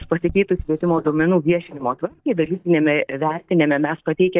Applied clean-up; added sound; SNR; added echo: neural mask model DeepFilterNet 3.